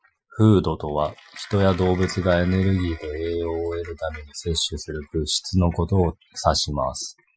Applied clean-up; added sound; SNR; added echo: classical method Wiener filter.